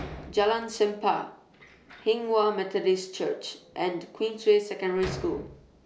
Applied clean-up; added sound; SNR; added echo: none; Door; 17 dB; none.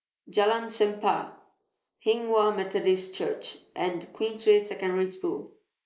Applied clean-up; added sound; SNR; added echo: neural mask model Resemble Enhance denoiser.